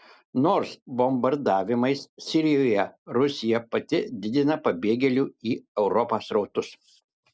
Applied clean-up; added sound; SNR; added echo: none; none; none; none.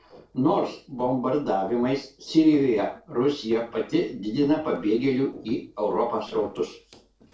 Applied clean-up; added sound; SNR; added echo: neural separator model SepFormer DNS4.